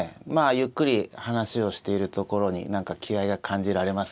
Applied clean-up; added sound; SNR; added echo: none; none; none; none.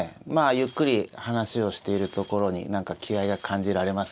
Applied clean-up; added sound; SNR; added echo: none; Shatter; 18 dB; none.